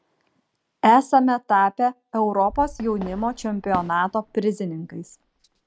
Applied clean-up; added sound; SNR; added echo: none; Fireworks; 18 dB; none.